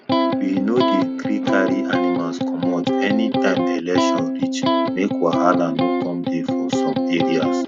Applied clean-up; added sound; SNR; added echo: none; Electric guitar; -4 dB; none.